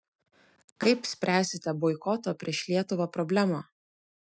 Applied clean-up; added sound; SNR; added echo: classical method Wiener filter.